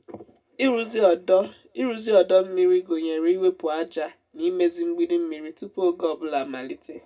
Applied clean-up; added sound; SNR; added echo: none; none; none; reverberation time 0.2 s.